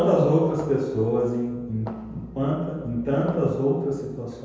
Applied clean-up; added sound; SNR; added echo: none; Fireworks; 19 dB; reverberation time 1.2 s.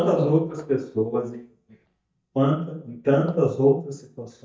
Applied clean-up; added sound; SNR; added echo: neural mask model DeepFilterNet 3.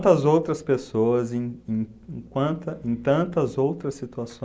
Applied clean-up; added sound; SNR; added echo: none; none; none; none.